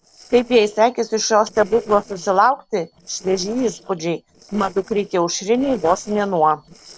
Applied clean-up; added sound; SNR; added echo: neural separator model SepFormer DNS4.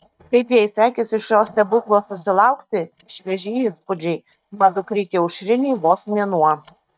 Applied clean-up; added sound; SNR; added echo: neural mask model DeepFilterNet 3.